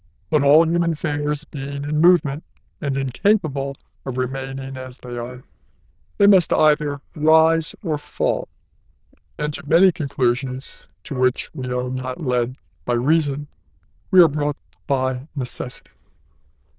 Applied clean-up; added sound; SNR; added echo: neural diffusion model UNIVERSE++.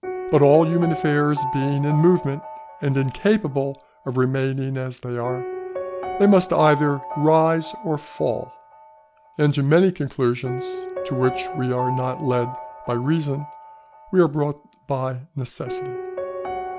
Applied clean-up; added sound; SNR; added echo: none; Piano; 10 dB; none.